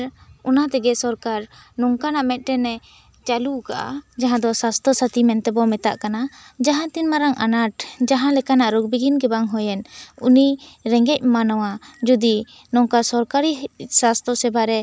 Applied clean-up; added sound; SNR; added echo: none; none; none; none.